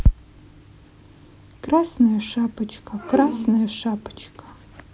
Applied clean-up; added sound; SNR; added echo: none; none; none; none.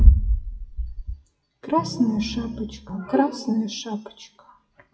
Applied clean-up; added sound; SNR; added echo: classical method WPE with log-MMSE.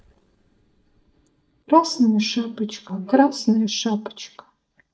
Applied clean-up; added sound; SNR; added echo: neural mask model DeepFilterNet 3.